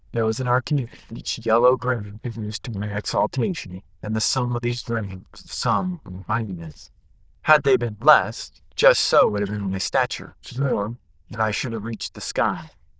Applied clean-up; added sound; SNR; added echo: neural diffusion model UNIVERSE++.